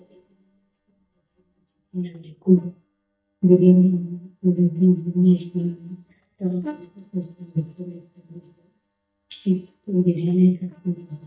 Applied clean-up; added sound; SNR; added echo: neural mask model DeepFilterNet 3.